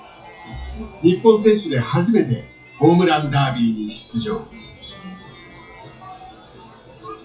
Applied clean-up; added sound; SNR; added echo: classical method WPE with log-MMSE.